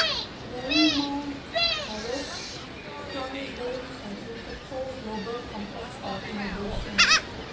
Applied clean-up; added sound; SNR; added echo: none; Gull, seagull; -4 dB; reverberation time 0.8 s.